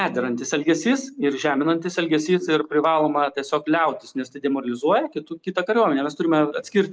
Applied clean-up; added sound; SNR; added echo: neural mask model Resemble Enhance denoiser.